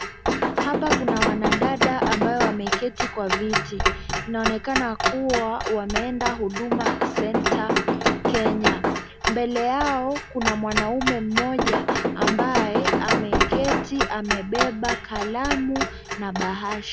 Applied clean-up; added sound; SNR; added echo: none; Knock / Wood + Clock; -2 dB; none.